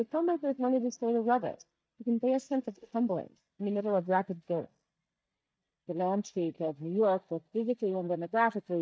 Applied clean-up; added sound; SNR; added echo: neural mask model DeepFilterNet 3.